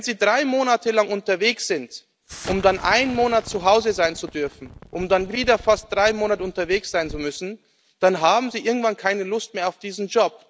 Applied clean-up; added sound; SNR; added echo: none; Explosion; 20 dB; none.